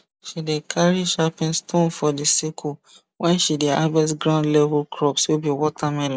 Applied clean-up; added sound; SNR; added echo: none; none; none; none.